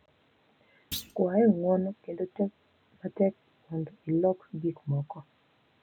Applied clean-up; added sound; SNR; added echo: none; Thump, thud; 13 dB; none.